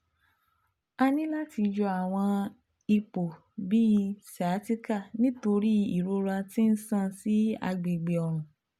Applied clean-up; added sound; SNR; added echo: none; none; none; none.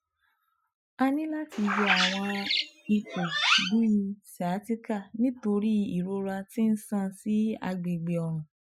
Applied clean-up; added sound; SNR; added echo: classical method Wiener filter.